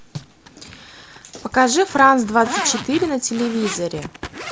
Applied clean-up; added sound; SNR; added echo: none; Zipper (clothing); 12 dB; none.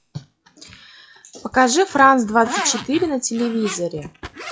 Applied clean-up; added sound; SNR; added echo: classical method log-MMSE.